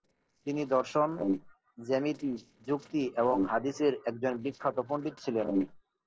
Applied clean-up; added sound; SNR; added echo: neural separator model SepFormer DNS4.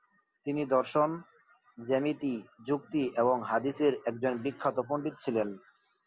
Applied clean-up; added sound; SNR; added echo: none; none; none; none.